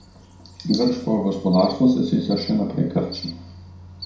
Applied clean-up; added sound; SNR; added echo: none; Cricket; 16 dB; reverberation time 0.6 s.